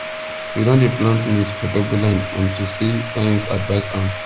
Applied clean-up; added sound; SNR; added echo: none; Domestic sounds, home sounds; 9 dB; none.